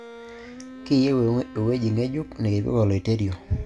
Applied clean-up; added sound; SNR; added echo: none; Wind instrument, woodwind instrument; 19 dB; none.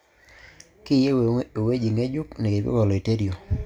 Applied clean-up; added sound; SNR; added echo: none; none; none; none.